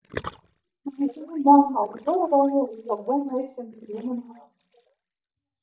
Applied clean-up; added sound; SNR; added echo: neural mask model DeepFilterNet 3.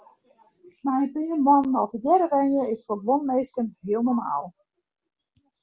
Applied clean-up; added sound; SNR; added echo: none; none; none; none.